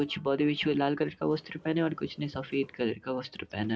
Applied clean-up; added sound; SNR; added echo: neural separator model SepFormer DNS4.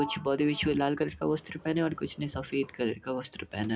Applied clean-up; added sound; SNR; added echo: none; Sliding door; 17 dB; reverberation time 0.3 s.